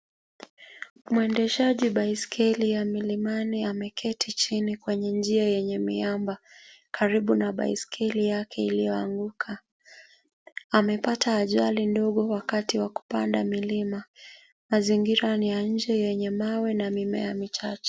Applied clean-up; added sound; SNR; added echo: none; none; none; none.